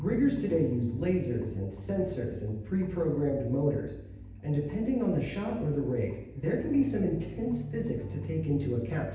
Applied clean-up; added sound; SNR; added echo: none; none; none; reverberation time 0.9 s.